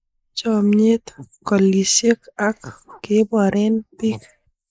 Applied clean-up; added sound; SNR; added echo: neural mask model Resemble Enhance denoiser.